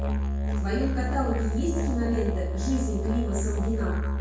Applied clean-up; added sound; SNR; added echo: none; Musical instrument; -3 dB; reverberation time 0.6 s.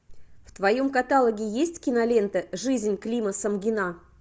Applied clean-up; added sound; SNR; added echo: none; none; none; none.